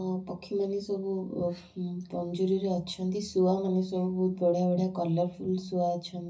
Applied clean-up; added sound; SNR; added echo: none; none; none; reverberation time 0.4 s.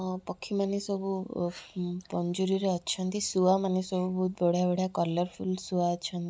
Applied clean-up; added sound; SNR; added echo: none; none; none; none.